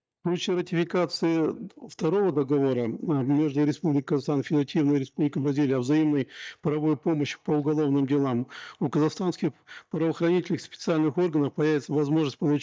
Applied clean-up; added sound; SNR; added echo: neural mask model DeepFilterNet 3.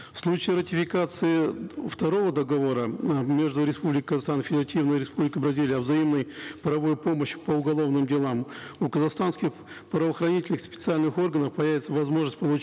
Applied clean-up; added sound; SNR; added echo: none; none; none; none.